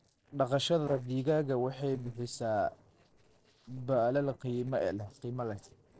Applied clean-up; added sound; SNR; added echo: neural separator model SepFormer DNS4.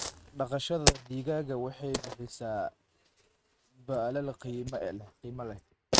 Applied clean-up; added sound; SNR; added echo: neural mask model RNNoise.